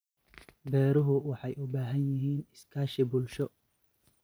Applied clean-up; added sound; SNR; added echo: none; none; none; none.